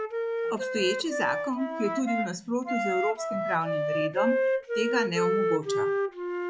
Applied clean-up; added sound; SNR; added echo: none; Wind instrument, woodwind instrument; -2 dB; none.